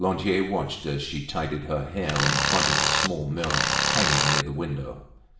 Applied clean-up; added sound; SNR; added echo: none; Tools; -5 dB; reverberation time 0.7 s.